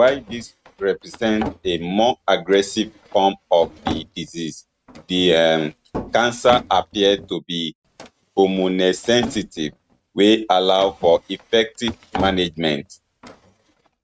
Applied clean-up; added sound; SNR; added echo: neural mask model RNNoise.